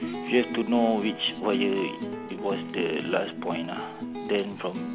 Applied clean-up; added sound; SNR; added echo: none; Acoustic guitar; 6 dB; none.